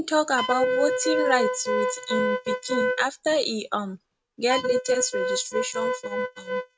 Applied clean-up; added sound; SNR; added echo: neural mask model RNNoise.